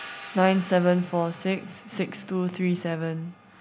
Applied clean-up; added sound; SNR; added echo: none; Hi-hat; 19 dB; none.